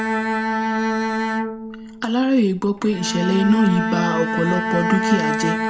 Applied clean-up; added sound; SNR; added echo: none; Bowed string instrument; 1 dB; reverberation time 0.4 s.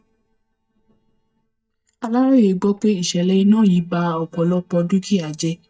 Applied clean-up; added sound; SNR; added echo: neural mask model DeepFilterNet 3.